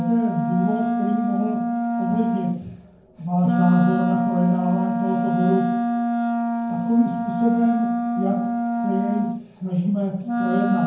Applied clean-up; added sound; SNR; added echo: none; Wind instrument, woodwind instrument; 0 dB; reverberation time 0.9 s.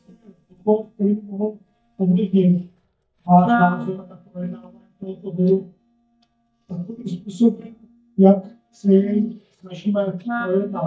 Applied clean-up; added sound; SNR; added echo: neural mask model DeepFilterNet 3.